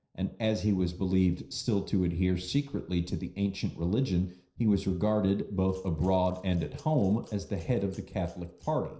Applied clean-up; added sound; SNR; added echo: neural separator model SepFormer DNS4.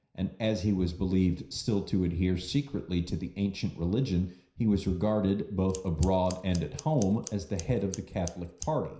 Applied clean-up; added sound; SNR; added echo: none; Scissors; 18 dB; reverberation time 0.5 s.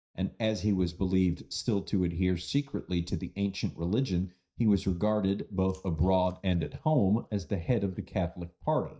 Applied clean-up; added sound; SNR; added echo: neural mask model DeepFilterNet 3.